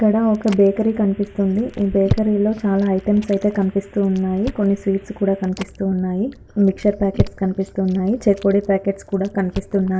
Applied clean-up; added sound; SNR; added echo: none; Chewing, mastication; 13 dB; none.